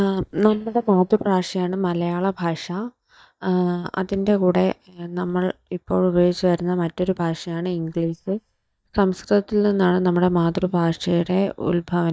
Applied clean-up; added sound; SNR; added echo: neural mask model DeepFilterNet 3.